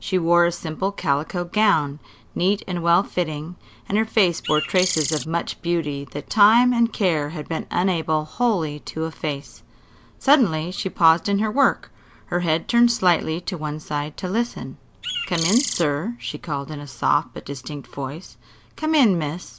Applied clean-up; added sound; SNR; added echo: none; Bird; 4 dB; none.